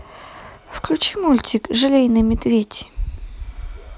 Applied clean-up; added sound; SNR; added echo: none; none; none; none.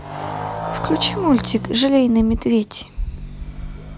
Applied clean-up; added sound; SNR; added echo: none; Motorcycle; 10 dB; none.